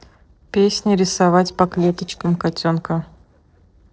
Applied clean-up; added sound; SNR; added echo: neural separator model SepFormer DNS4.